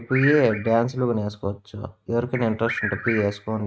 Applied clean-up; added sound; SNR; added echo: neural mask model RNNoise.